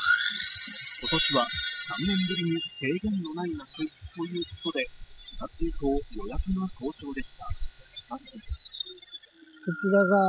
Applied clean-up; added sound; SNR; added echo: classical method spectral subtraction.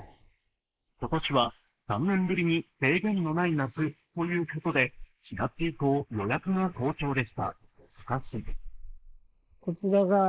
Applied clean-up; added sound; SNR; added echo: neural mask model Resemble Enhance denoiser.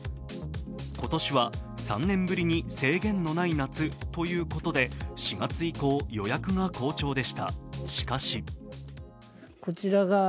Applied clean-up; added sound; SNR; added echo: none; none; none; none.